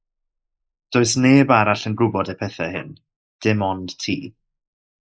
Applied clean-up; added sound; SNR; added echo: neural mask model Resemble Enhance denoiser.